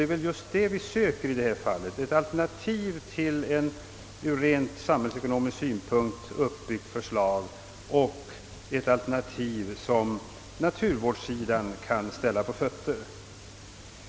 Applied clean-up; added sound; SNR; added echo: none; none; none; none.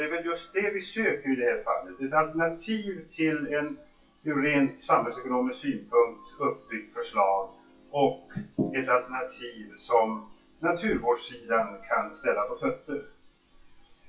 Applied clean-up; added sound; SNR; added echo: classical method WPE with log-MMSE.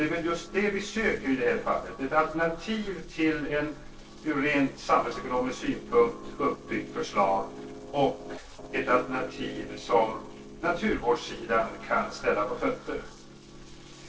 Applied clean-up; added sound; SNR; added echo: neural separator model SepFormer DNS4.